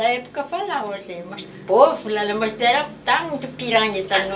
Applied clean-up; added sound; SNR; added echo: none; none; none; reverberation time 0.2 s.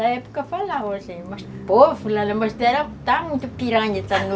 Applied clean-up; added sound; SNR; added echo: none; none; none; none.